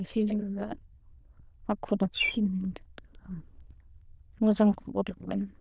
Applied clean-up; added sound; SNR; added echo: neural diffusion model UNIVERSE++.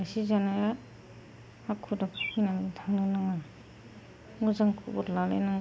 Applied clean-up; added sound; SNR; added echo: none; Bird; 12 dB; none.